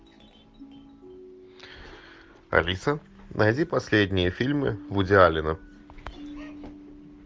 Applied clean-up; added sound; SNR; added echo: none; none; none; none.